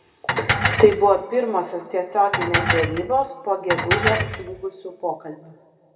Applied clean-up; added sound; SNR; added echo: none; Dishes, pots, and pans; 1 dB; reverberation time 1.7 s.